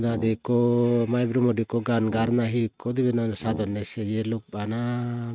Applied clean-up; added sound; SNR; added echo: neural mask model RNNoise.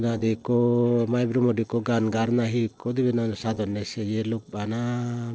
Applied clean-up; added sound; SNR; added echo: neural separator model SepFormer DNS4.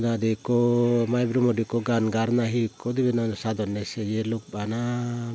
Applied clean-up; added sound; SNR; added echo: none; none; none; none.